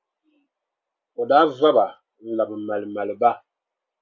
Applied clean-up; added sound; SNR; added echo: none; none; none; none.